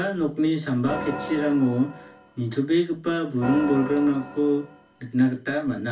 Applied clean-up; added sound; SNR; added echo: none; Organ; 12 dB; reverberation time 0.3 s.